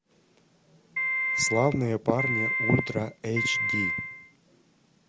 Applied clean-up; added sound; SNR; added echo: none; Piano; -1 dB; none.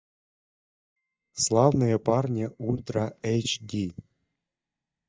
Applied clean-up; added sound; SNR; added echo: neural mask model DeepFilterNet 3.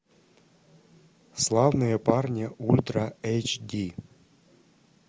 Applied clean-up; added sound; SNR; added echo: none; none; none; none.